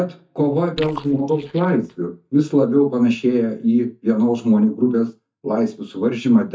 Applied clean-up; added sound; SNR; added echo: neural mask model DeepFilterNet 3.